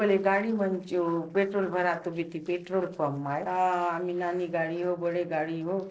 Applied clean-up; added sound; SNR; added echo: neural separator model SepFormer DNS4.